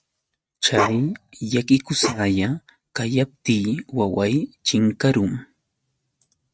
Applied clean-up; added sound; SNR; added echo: neural mask model RNNoise.